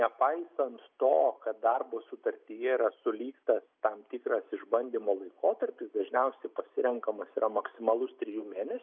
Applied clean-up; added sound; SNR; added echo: none; none; none; none.